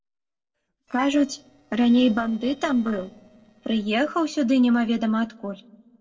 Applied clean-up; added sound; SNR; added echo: neural separator model SepFormer DNS4.